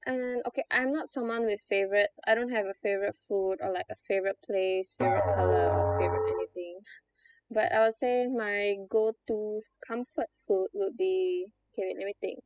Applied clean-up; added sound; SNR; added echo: classical method spectral subtraction.